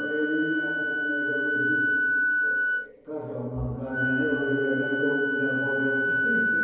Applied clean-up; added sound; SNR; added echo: none; Wind instrument, woodwind instrument; -3 dB; reverberation time 2.2 s.